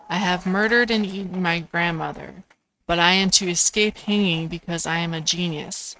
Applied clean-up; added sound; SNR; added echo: neural mask model RNNoise.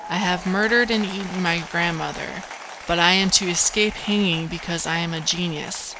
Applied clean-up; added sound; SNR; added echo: none; Applause / Crowd; 14 dB; none.